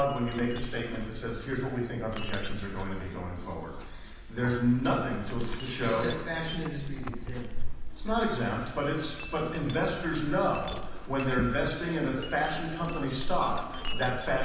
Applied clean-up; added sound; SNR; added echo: none; Chink, clink; 3 dB; reverberation time 1.1 s.